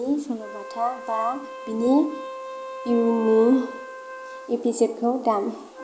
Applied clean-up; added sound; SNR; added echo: none; Wind instrument, woodwind instrument; 14 dB; none.